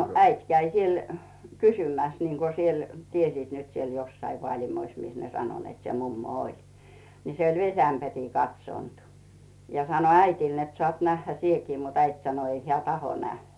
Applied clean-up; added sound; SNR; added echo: none; none; none; none.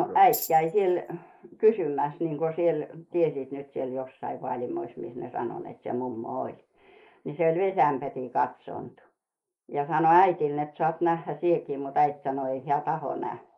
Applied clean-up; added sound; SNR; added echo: neural mask model Resemble Enhance denoiser.